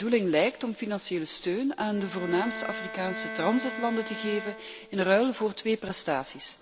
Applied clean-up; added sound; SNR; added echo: none; Bowed string instrument; 12 dB; none.